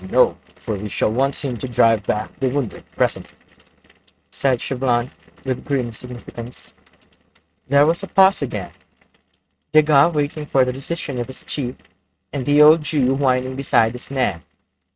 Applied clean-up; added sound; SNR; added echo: neural mask model RNNoise.